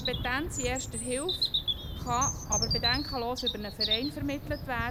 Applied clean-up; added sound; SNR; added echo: none; Thunder / Rain + Bird vocalization, bird call, bird song; -1 dB; none.